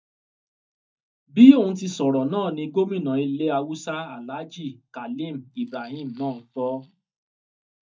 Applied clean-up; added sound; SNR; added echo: neural mask model DeepFilterNet 3.